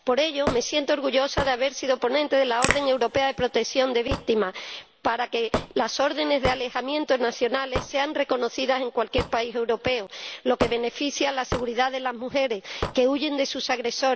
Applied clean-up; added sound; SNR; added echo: none; Hammer / Wood + Crack / Crackle; 10 dB; none.